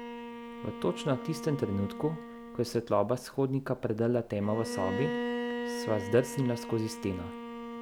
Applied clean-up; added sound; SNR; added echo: none; Bowed string instrument; 7 dB; none.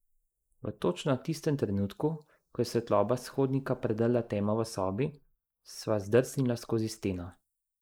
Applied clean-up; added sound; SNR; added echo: neural mask model Resemble Enhance denoiser.